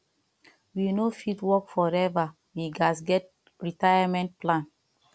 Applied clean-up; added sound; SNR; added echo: none; none; none; none.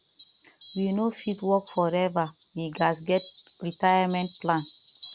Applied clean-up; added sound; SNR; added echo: none; Fowl; 9 dB; none.